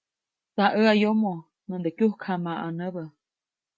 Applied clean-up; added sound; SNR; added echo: none; none; none; none.